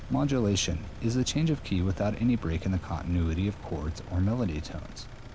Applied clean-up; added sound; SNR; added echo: none; Engine; 12 dB; none.